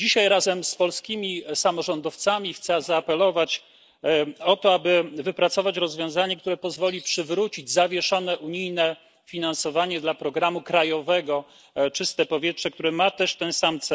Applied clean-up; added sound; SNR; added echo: neural mask model Resemble Enhance denoiser.